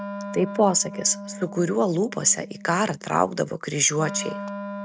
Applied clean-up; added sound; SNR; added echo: neural mask model RNNoise.